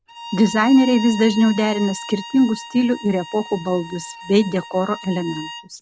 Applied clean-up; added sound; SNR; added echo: none; Bowed string instrument; 15 dB; none.